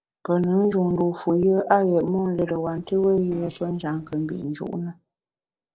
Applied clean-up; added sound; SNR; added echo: neural separator model SepFormer DNS4.